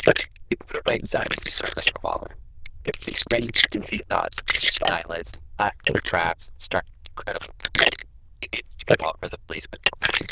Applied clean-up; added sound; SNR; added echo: neural diffusion model UNIVERSE++.